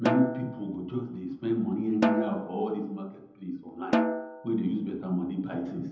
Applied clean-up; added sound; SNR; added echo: none; Snare drum; 2 dB; reverberation time 0.8 s.